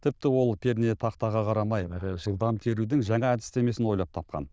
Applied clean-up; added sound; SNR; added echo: neural diffusion model UNIVERSE++.